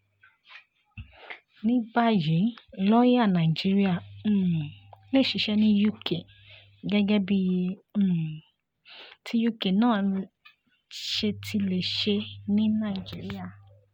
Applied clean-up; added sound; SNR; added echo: none; none; none; none.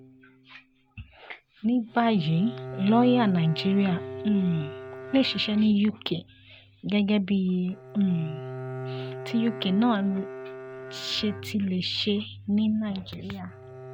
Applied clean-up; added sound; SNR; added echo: none; Bowed string instrument; 13 dB; none.